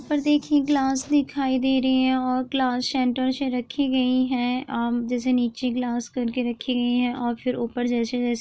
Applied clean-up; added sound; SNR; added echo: none; none; none; none.